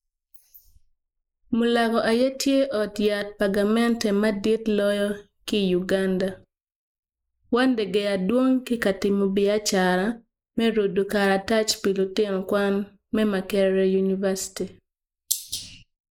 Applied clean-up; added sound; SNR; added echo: neural mask model Resemble Enhance denoiser.